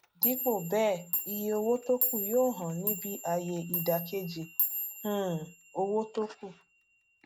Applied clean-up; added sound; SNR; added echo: none; Clock; 4 dB; none.